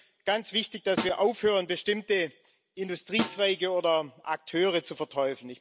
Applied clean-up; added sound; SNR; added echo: none; Snare drum; 10 dB; none.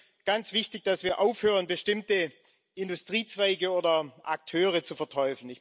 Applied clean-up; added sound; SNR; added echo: none; none; none; none.